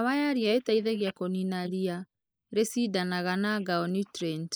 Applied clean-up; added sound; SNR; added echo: neural mask model Resemble Enhance denoiser.